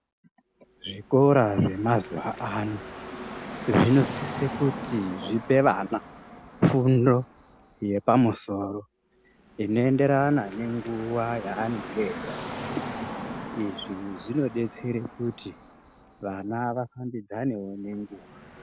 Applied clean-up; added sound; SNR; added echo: none; Car passing by / Traffic noise, roadway noise; 13 dB; none.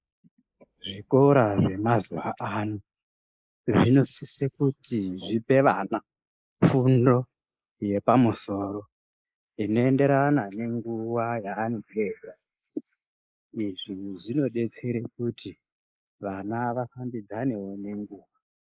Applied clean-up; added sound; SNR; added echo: neural mask model Resemble Enhance denoiser.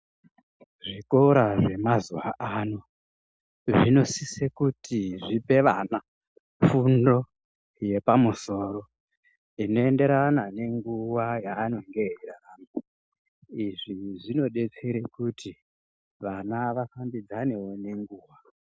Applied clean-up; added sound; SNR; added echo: none; none; none; none.